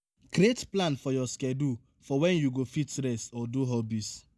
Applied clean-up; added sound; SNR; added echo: none; none; none; none.